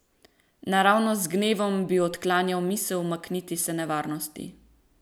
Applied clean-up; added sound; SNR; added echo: none; none; none; none.